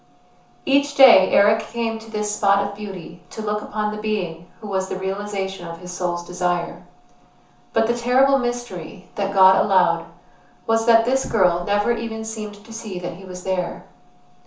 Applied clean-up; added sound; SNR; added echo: none; none; none; reverberation time 0.9 s.